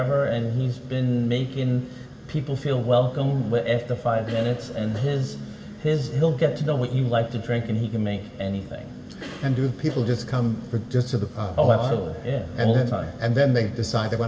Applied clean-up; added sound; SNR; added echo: none; Cough; 19 dB; reverberation time 1.5 s.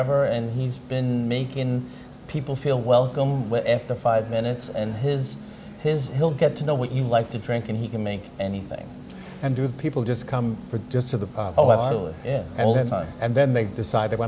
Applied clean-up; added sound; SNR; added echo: none; none; none; none.